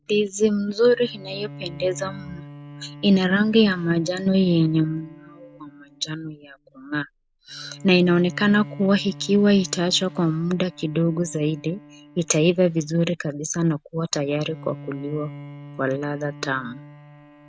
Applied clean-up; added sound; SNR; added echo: none; Bowed string instrument; 19 dB; none.